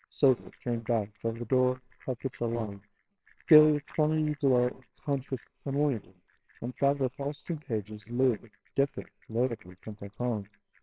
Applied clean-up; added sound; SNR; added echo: neural separator model SepFormer WHAMR!.